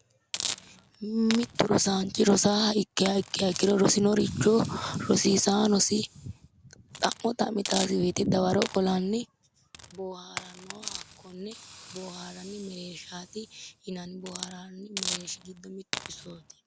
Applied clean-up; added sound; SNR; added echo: none; Hiss; 13 dB; none.